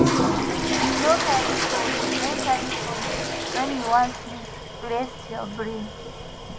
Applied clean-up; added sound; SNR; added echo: none; Toilet flush; -2 dB; none.